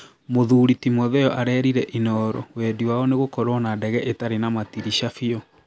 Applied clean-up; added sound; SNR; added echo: none; none; none; none.